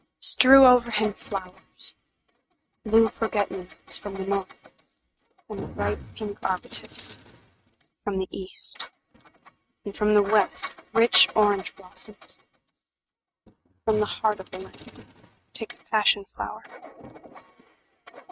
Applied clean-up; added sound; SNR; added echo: neural mask model RNNoise.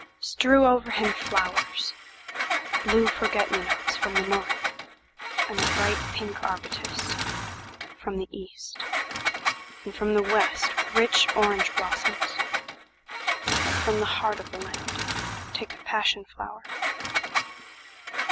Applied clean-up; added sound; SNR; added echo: none; Engine; 1 dB; none.